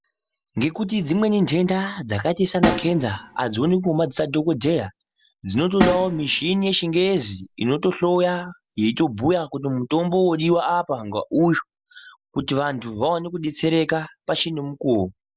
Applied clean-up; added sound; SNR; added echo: none; Snare drum; 6 dB; none.